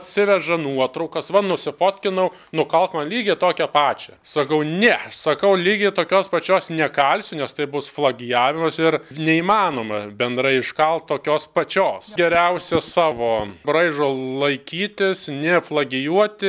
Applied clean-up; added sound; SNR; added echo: none; none; none; none.